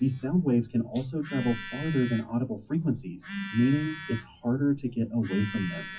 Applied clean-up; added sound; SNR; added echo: classical method WPE with log-MMSE.